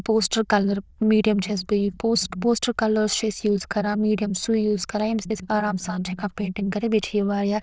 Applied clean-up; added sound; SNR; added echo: neural diffusion model UNIVERSE++.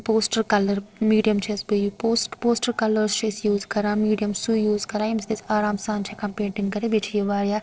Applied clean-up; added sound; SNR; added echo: neural separator model SepFormer DNS4.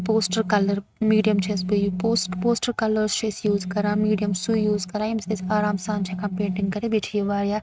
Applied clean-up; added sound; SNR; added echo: neural mask model RNNoise.